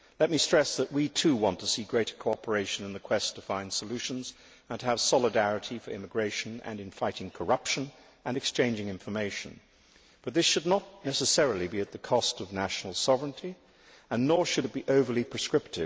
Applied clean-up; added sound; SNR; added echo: none; none; none; none.